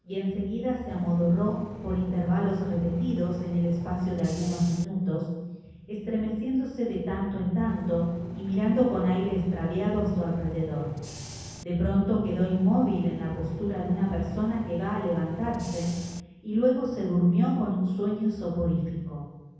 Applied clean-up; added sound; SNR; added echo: none; Bus / Engine; 14 dB; reverberation time 1.1 s.